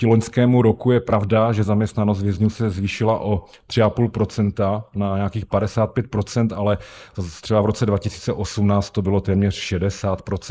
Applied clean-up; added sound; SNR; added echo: neural mask model Resemble Enhance denoiser.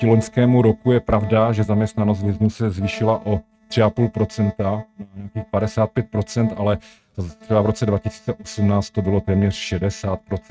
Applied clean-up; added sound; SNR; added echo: neural mask model RNNoise.